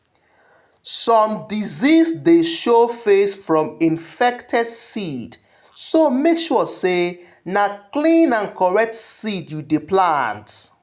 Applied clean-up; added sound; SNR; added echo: none; none; none; none.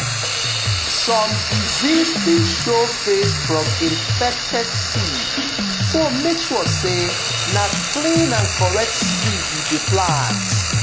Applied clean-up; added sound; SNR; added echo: none; Drum kit + Frying (food); -1 dB; none.